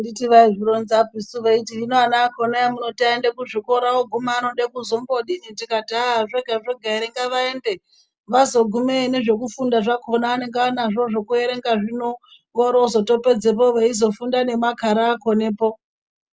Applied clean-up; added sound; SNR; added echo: none; none; none; none.